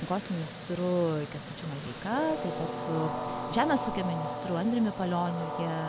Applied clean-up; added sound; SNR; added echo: none; Train; 5 dB; none.